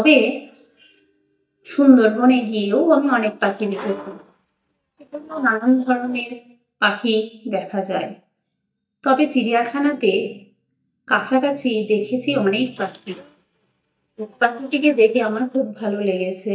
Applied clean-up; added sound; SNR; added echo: neural mask model DeepFilterNet 3.